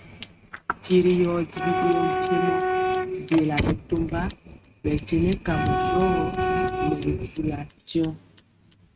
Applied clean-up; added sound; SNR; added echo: neural mask model RNNoise.